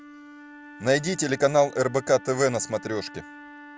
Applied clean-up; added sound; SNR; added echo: none; Wind instrument, woodwind instrument; 19 dB; none.